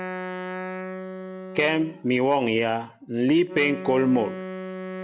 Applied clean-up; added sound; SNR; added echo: none; Wind instrument, woodwind instrument; 10 dB; none.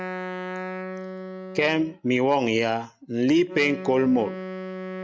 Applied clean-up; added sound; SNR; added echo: neural mask model RNNoise.